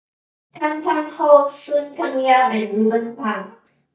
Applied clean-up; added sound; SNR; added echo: neural mask model DeepFilterNet 3.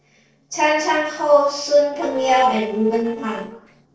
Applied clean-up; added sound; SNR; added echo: neural separator model SepFormer DNS4.